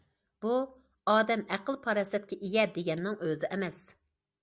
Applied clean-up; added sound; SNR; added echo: none; none; none; none.